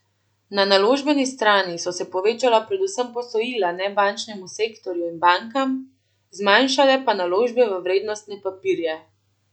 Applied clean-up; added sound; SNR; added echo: none; none; none; none.